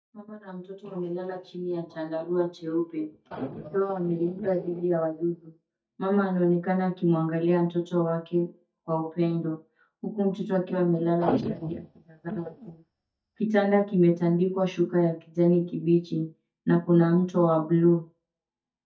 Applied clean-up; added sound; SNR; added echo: neural mask model DeepFilterNet 3.